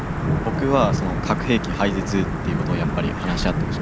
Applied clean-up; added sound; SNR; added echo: none; Thunder / Wind / Rain; -1 dB; none.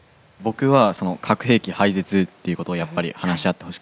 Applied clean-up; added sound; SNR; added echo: none; none; none; none.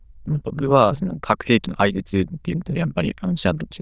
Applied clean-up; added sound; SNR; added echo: neural diffusion model UNIVERSE++.